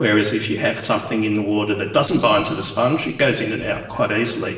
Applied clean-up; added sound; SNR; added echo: neural separator model SepFormer DNS4.